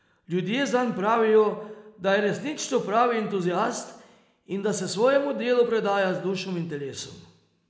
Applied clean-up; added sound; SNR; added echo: none; none; none; none.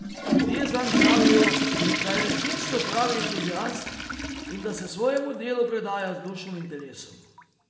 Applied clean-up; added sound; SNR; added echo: none; Toilet flush / Water; -3 dB; reverberation time 0.8 s.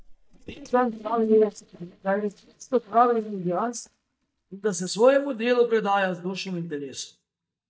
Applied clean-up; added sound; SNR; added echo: neural mask model DeepFilterNet 3.